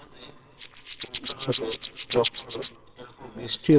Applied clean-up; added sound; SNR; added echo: neural separator model SepFormer WHAMR!.